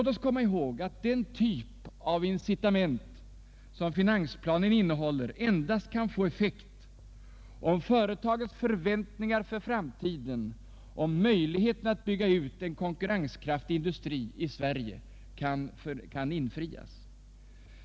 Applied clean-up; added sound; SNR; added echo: none; none; none; none.